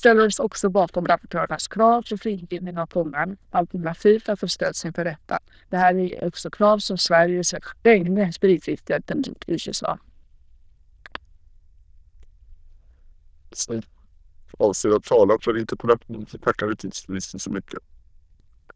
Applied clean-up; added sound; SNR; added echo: neural diffusion model UNIVERSE++.